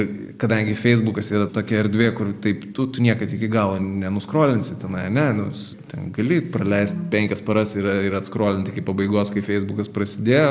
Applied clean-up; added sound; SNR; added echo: none; none; none; none.